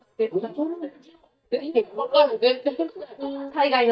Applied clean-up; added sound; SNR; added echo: neural mask model DeepFilterNet 3.